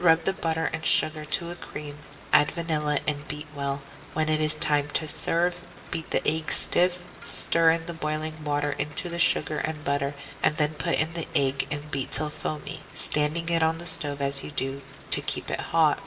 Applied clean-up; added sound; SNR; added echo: none; Rain; 19 dB; reverberation time 0.7 s.